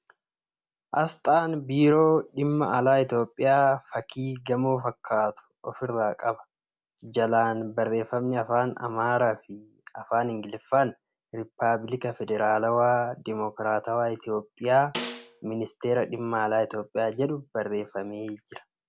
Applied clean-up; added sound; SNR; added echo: none; Snare drum; 10 dB; none.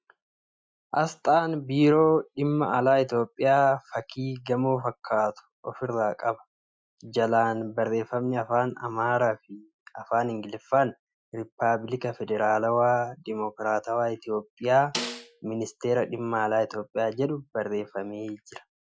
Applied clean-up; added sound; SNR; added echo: classical method Wiener filter.